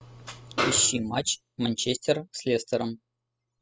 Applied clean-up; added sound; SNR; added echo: classical method spectral subtraction.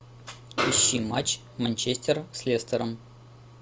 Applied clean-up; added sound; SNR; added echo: none; Snare drum; 2 dB; none.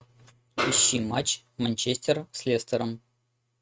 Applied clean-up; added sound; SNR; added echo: neural mask model RNNoise.